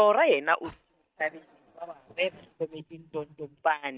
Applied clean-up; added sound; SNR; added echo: neural mask model DeepFilterNet 3.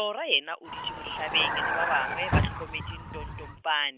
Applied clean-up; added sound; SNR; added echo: none; Vehicle; -1 dB; none.